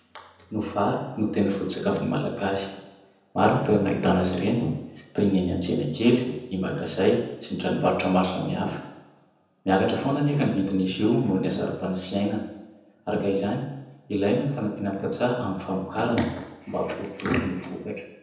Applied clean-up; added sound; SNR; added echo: none; none; none; reverberation time 0.9 s.